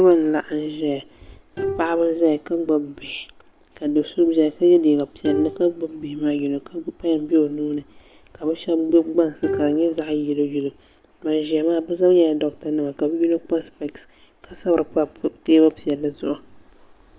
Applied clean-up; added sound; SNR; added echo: none; Bowed string instrument; 13 dB; none.